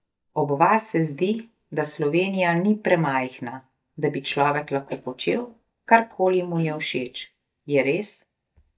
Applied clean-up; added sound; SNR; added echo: neural mask model DeepFilterNet 3.